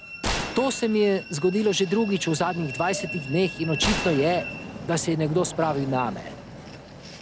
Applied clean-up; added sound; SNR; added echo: none; Train + Gunshot, gunfire; 8 dB; none.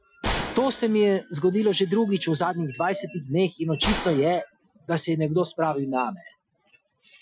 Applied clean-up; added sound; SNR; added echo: classical method Wiener filter.